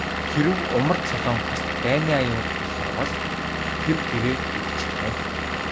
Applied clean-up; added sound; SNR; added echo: none; Engine / Vehicle; 0 dB; none.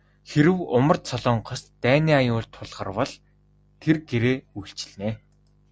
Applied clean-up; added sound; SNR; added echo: none; none; none; none.